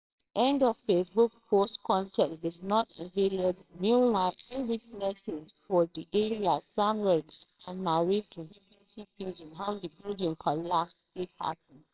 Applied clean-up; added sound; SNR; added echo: neural separator model SepFormer WHAMR!.